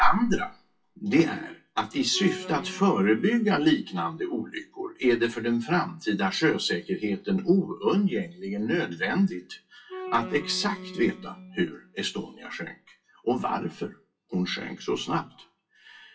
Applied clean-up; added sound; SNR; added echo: classical method WPE with log-MMSE.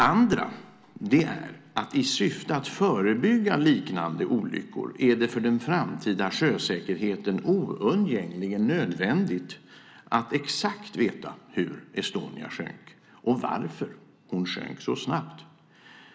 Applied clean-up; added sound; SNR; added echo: none; none; none; none.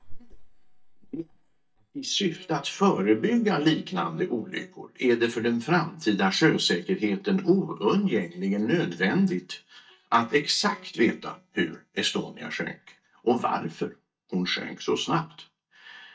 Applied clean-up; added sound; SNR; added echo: neural mask model DeepFilterNet 3.